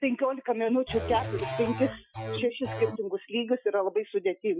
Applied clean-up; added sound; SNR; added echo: classical method Wiener filter.